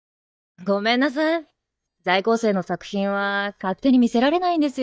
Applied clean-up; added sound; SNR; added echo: neural mask model DeepFilterNet 3.